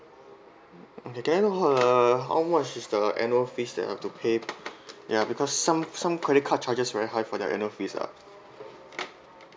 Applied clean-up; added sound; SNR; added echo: none; none; none; none.